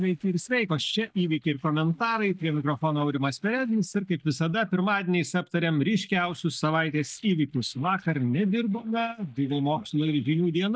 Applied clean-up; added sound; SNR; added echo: neural mask model DeepFilterNet 3.